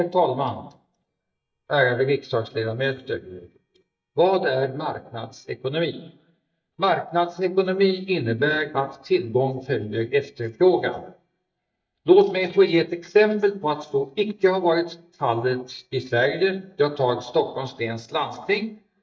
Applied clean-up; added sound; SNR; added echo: neural mask model DeepFilterNet 3.